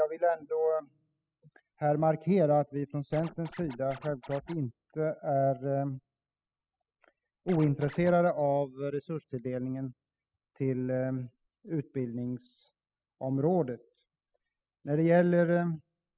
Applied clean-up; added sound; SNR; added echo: classical method spectral subtraction.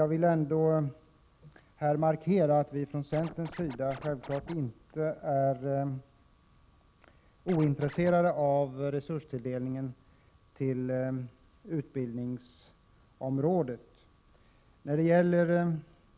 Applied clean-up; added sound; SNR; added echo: none; Scratching (performance technique); 16 dB; none.